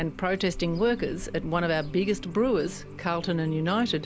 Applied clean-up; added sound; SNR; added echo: none; Cricket / Bird; 16 dB; none.